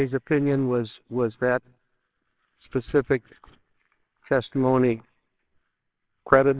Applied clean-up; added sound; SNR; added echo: neural separator model SepFormer WHAMR!.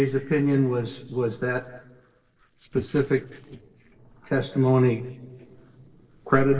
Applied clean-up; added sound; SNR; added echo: neural separator model SepFormer DNS4.